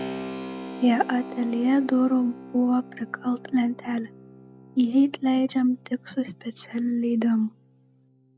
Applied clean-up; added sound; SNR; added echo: none; Keyboard (musical); 15 dB; none.